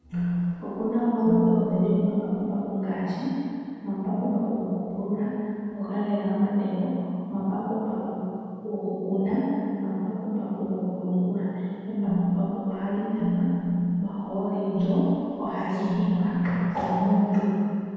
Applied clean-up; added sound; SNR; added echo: none; Telephone; 2 dB; reverberation time 2.1 s.